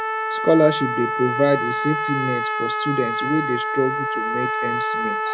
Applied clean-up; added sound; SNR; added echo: none; Trumpet; 1 dB; none.